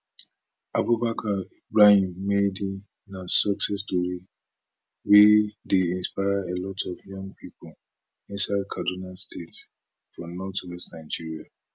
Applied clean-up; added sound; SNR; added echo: none; none; none; none.